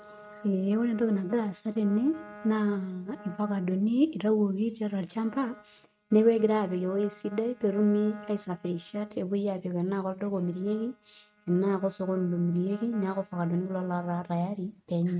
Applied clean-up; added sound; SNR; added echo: neural mask model RNNoise.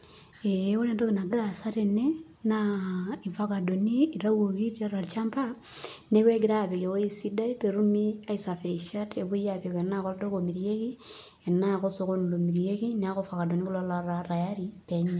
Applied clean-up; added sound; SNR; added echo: none; none; none; none.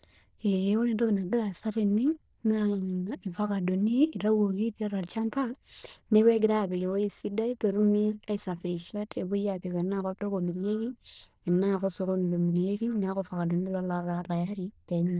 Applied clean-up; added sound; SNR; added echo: neural diffusion model UNIVERSE++.